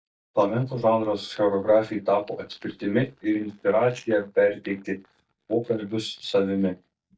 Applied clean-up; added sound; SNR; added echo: neural mask model DeepFilterNet 3.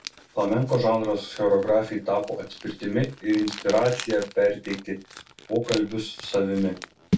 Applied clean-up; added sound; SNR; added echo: none; Crumpling, crinkling; 12 dB; reverberation time 0.2 s.